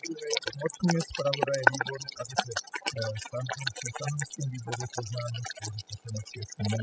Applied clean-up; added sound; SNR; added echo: classical method spectral subtraction.